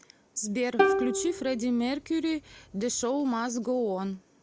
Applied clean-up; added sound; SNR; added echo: none; Plucked string instrument; 1 dB; none.